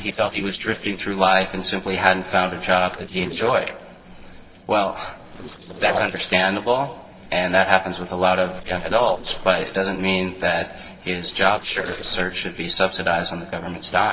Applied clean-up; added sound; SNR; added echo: neural separator model SepFormer DNS4.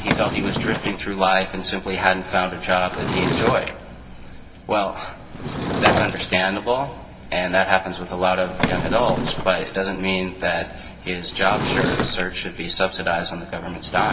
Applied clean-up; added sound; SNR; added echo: none; Sliding door / Wood; 5 dB; reverberation time 2.8 s.